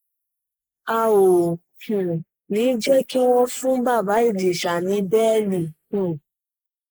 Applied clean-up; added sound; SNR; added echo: neural mask model Resemble Enhance denoiser.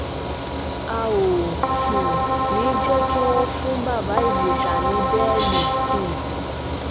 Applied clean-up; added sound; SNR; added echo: none; Keyboard (musical) + Mechanical fan; -3 dB; none.